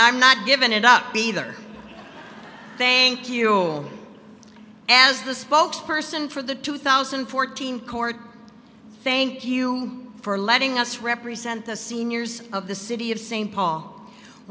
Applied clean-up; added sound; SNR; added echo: none; none; none; none.